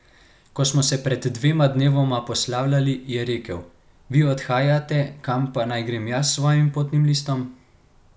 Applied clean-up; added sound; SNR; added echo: none; none; none; none.